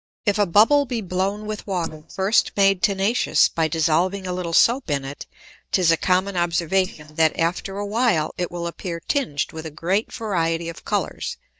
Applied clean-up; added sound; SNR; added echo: neural mask model DeepFilterNet 3.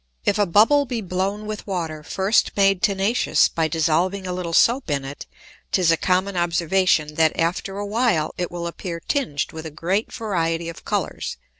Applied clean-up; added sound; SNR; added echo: none; none; none; none.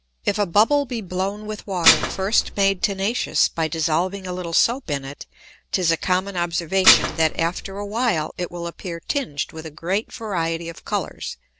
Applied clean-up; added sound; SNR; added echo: none; Dishes, pots, and pans; -1 dB; none.